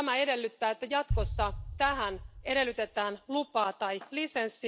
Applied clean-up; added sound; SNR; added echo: none; Boom; 7 dB; none.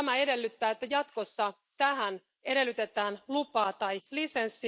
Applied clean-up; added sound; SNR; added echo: neural mask model Resemble Enhance denoiser.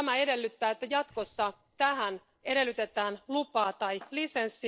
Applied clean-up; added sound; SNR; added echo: neural separator model SepFormer DNS4.